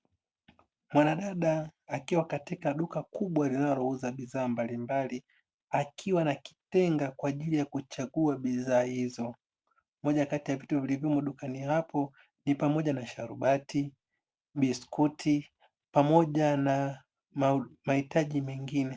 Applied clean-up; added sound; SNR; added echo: none; none; none; none.